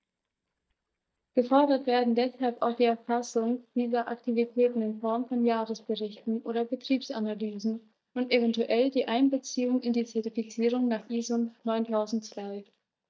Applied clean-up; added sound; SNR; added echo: neural mask model DeepFilterNet 3.